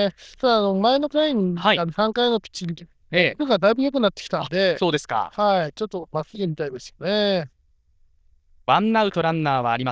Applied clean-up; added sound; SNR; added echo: neural diffusion model UNIVERSE++.